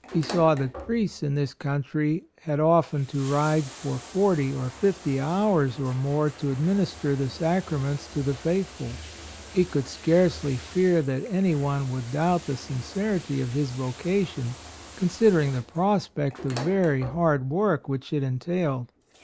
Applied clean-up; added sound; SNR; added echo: none; Bathtub (filling or washing); 18 dB; none.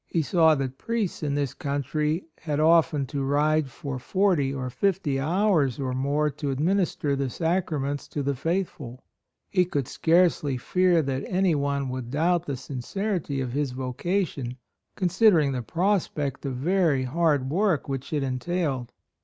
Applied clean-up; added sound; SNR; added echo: none; none; none; none.